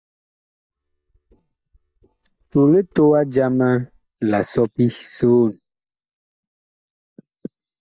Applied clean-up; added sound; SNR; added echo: neural mask model DeepFilterNet 3.